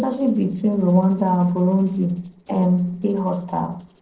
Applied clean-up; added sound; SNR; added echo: neural separator model SepFormer DNS4.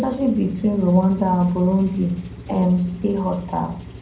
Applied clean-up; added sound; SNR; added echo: none; Engine; 17 dB; reverberation time 0.5 s.